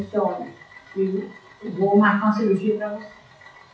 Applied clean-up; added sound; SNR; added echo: classical method WPE with log-MMSE.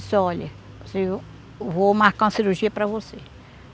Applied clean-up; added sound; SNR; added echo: none; none; none; none.